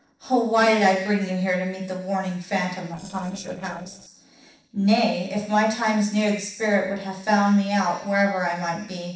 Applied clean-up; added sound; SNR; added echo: neural separator model SepFormer DNS4.